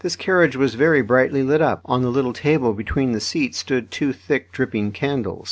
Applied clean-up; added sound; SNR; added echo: none; none; none; none.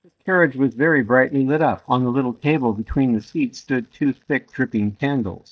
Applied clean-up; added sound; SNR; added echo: neural mask model DeepFilterNet 3.